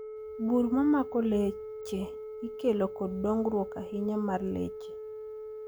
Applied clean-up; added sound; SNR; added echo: none; Telephone; 10 dB; none.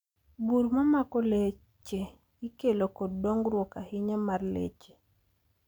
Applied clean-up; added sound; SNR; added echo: none; none; none; none.